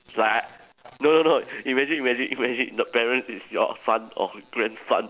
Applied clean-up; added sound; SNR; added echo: none; none; none; none.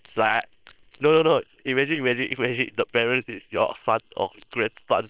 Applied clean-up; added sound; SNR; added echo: neural separator model SepFormer WHAM!.